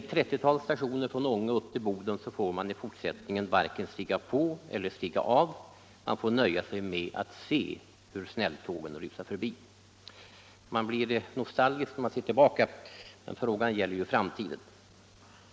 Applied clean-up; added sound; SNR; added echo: none; none; none; none.